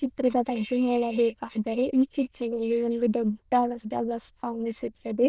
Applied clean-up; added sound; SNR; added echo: neural diffusion model UNIVERSE++.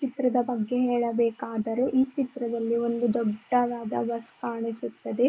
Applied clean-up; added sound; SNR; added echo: neural mask model Resemble Enhance denoiser.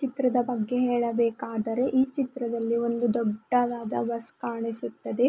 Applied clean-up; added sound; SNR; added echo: none; none; none; none.